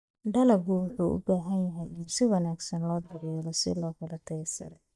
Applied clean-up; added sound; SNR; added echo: neural mask model DeepFilterNet 3.